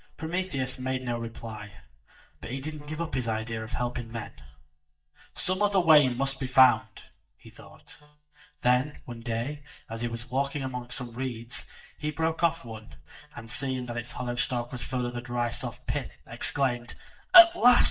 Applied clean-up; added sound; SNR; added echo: neural mask model DeepFilterNet 3.